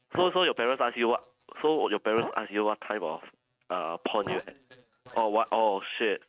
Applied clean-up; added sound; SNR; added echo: neural mask model RNNoise.